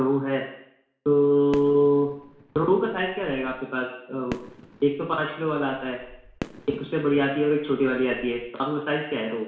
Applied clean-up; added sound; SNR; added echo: none; Fireworks; 18 dB; reverberation time 0.7 s.